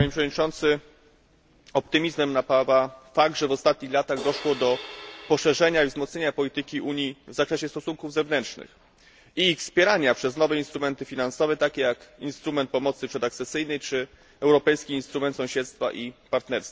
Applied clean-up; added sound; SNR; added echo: none; Crash cymbal; 14 dB; none.